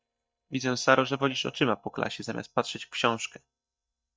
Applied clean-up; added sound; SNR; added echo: neural mask model DeepFilterNet 3.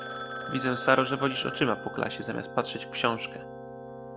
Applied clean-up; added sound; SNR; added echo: none; Keyboard (musical) + Telephone; 8 dB; none.